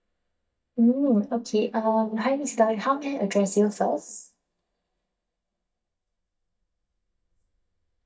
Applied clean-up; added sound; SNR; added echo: neural mask model DeepFilterNet 3.